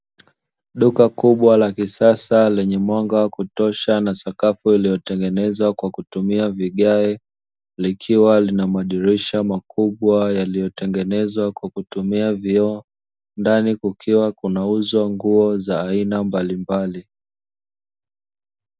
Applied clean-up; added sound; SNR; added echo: none; none; none; none.